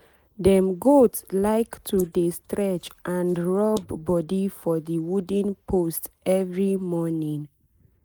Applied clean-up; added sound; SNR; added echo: neural mask model Resemble Enhance denoiser.